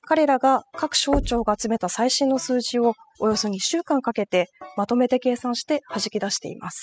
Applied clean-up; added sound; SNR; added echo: classical method spectral subtraction.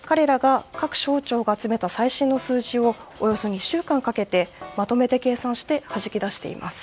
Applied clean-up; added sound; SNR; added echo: none; none; none; none.